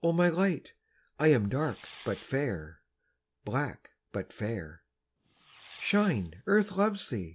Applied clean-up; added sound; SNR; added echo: none; Fireworks; 19 dB; none.